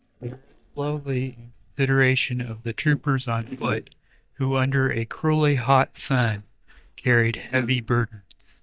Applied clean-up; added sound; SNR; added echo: neural mask model DeepFilterNet 3.